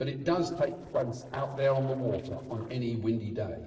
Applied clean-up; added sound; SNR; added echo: neural separator model SepFormer DNS4.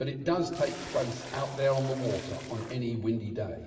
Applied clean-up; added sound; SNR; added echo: none; Splash, splatter; 13 dB; reverberation time 2.2 s.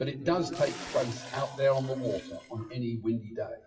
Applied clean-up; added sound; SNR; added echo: classical method WPE with log-MMSE.